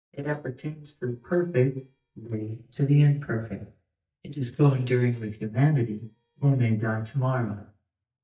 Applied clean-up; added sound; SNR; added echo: neural mask model DeepFilterNet 3.